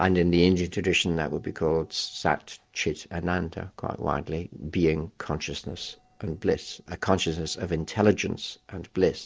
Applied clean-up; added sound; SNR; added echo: neural separator model SepFormer DNS4.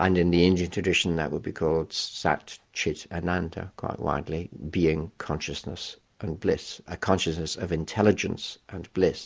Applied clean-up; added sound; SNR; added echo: none; none; none; none.